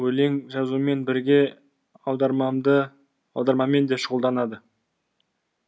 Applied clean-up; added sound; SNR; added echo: none; none; none; none.